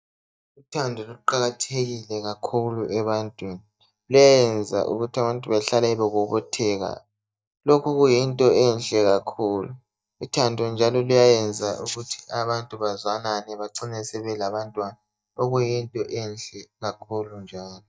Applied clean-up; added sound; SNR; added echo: neural mask model DeepFilterNet 3.